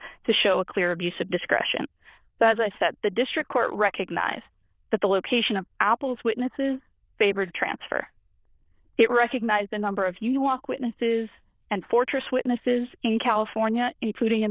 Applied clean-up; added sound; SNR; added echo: neural diffusion model UNIVERSE++.